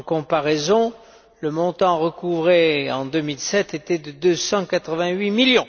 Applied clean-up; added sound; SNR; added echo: none; none; none; none.